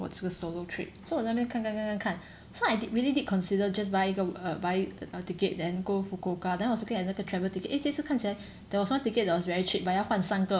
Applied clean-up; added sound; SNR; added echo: none; none; none; none.